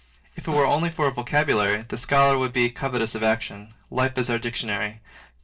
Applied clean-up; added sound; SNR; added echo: neural separator model SepFormer DNS4.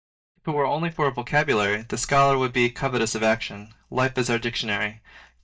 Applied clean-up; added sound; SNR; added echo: neural mask model DeepFilterNet 3.